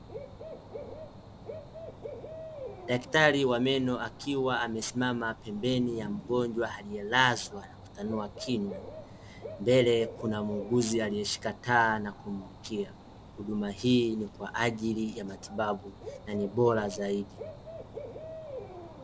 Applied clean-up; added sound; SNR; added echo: none; Bird / Dog; 14 dB; none.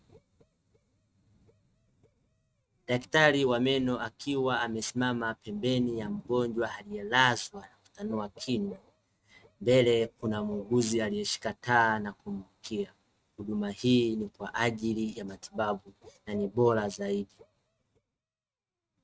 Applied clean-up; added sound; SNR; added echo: neural mask model RNNoise.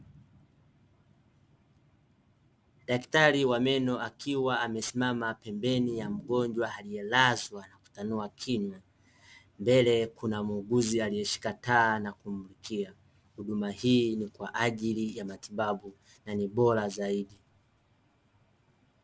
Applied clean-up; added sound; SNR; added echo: none; none; none; none.